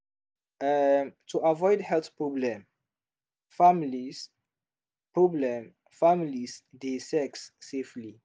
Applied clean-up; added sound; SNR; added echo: none; none; none; none.